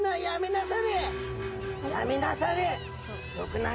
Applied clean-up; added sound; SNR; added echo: none; Gull, seagull + Musical instrument; 17 dB; none.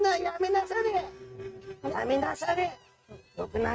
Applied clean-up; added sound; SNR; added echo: neural mask model RNNoise.